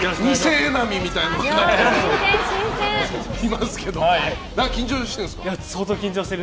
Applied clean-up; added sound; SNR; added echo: none; Idling; 14 dB; none.